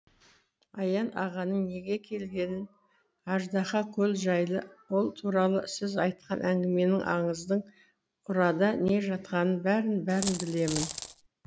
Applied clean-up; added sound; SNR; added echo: none; Coin (dropping); 7 dB; none.